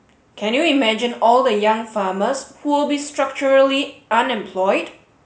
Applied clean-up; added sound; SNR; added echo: none; none; none; none.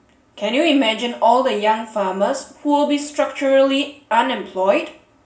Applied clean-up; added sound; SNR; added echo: none; none; none; reverberation time 0.2 s.